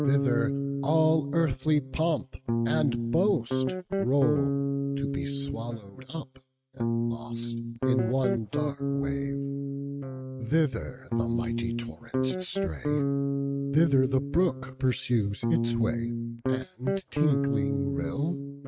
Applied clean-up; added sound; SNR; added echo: neural mask model RNNoise.